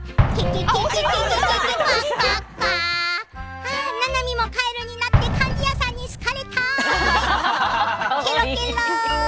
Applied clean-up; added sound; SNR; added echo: none; Explosion; 6 dB; none.